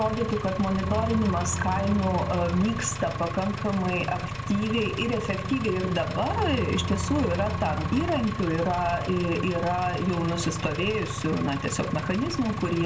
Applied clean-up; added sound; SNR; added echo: none; Bowed string instrument + Engine; 4 dB; none.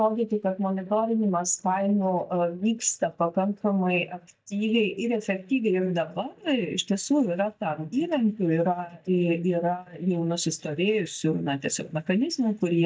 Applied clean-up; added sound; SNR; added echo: neural mask model DeepFilterNet 3.